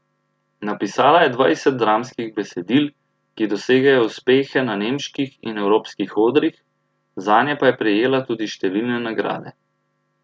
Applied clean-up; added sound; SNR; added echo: none; none; none; none.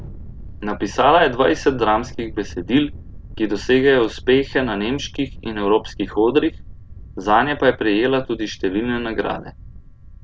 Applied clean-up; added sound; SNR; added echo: none; Thunder; 15 dB; none.